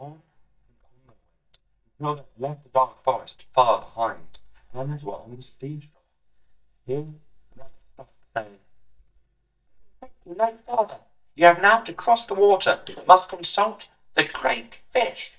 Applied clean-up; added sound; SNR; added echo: neural mask model DeepFilterNet 3.